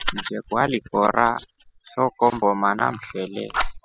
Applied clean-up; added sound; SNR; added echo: classical method spectral subtraction.